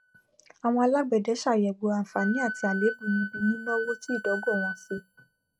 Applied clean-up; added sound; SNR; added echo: neural mask model RNNoise.